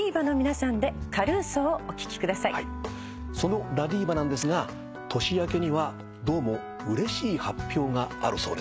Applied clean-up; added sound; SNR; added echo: none; none; none; none.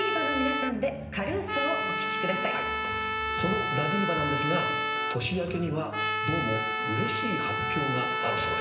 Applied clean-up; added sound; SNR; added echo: none; Trumpet; -1 dB; reverberation time 0.9 s.